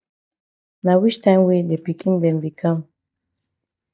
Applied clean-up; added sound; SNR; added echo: neural mask model DeepFilterNet 3.